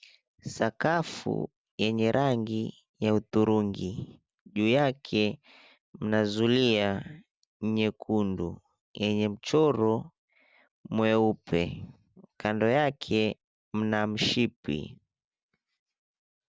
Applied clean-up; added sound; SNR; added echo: none; none; none; none.